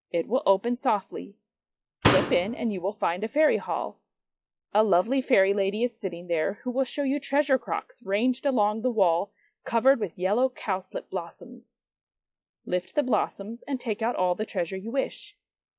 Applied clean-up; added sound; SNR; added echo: classical method log-MMSE.